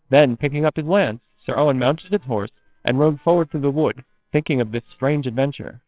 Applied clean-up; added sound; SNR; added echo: neural separator model SepFormer WHAMR!.